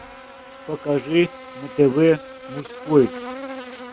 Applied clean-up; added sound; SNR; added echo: none; Buzz; 14 dB; none.